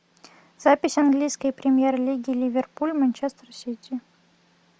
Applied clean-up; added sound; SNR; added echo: none; none; none; none.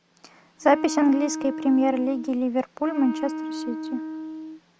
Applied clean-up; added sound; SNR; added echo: none; Wind instrument, woodwind instrument; 8 dB; none.